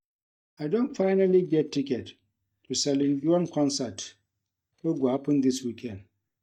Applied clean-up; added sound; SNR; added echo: neural mask model DeepFilterNet 3.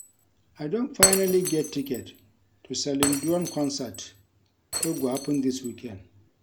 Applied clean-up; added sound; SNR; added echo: none; Shatter; 3 dB; none.